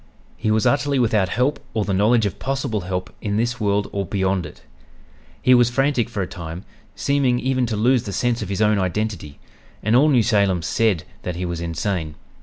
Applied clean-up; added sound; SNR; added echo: none; none; none; none.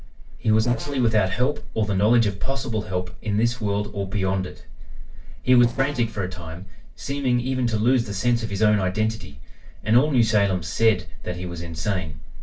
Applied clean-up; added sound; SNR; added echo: neural separator model SepFormer DNS4.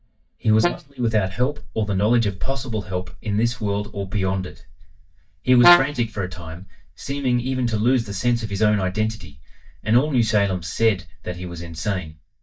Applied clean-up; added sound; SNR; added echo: neural mask model DeepFilterNet 3.